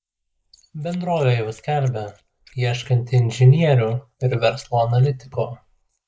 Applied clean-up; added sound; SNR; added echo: neural mask model Resemble Enhance denoiser.